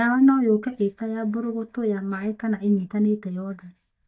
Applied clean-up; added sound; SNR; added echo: neural mask model DeepFilterNet 3.